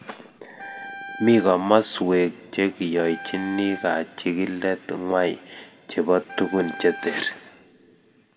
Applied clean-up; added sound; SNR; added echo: none; Wind instrument, woodwind instrument; 17 dB; reverberation time 1.8 s.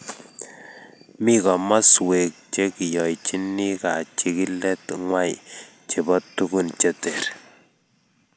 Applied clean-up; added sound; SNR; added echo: none; none; none; none.